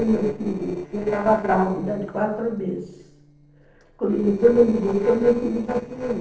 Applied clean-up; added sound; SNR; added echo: neural separator model SepFormer DNS4.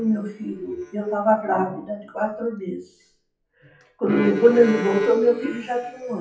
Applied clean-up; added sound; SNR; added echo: classical method WPE with log-MMSE.